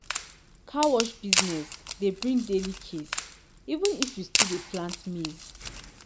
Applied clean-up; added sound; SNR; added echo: none; Wood; 1 dB; none.